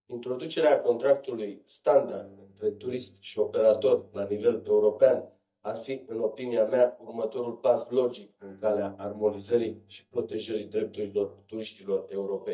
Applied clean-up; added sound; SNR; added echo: neural mask model DeepFilterNet 3.